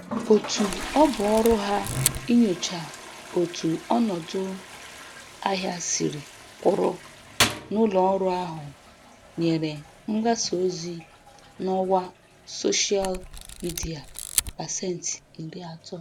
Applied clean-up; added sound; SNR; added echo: none; Camera + Toilet flush; 9 dB; none.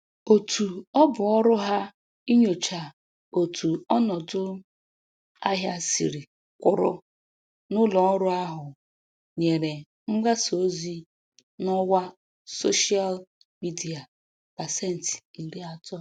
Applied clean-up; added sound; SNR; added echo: none; none; none; none.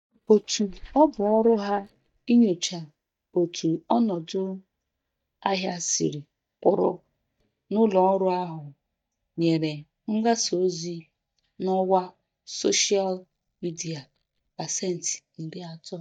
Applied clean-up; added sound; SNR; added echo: neural mask model DeepFilterNet 3.